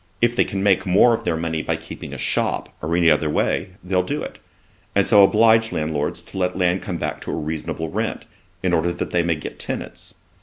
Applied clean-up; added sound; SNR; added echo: none; none; none; none.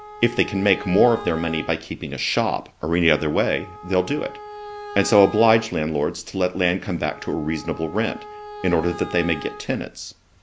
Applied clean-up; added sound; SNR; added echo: none; Wind instrument, woodwind instrument; 16 dB; none.